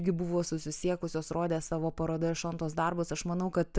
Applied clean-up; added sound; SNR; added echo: none; none; none; none.